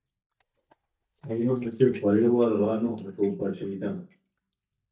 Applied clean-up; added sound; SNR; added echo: neural mask model DeepFilterNet 3.